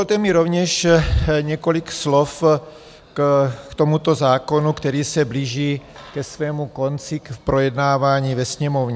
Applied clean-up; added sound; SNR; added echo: none; none; none; none.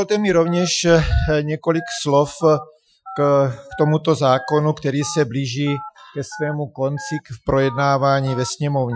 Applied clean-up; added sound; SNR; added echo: classical method Wiener filter.